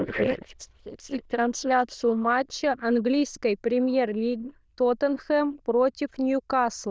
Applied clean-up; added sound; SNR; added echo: neural diffusion model UNIVERSE++.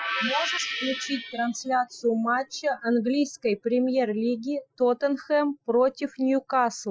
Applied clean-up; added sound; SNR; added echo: classical method Wiener filter.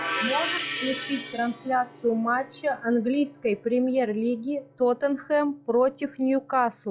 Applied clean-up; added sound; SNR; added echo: classical method log-MMSE.